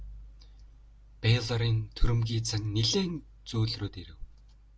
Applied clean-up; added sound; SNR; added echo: none; none; none; none.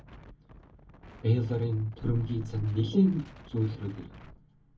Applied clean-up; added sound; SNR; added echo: none; Wind; 20 dB; reverberation time 0.3 s.